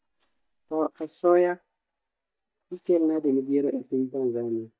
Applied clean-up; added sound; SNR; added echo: neural mask model DeepFilterNet 3.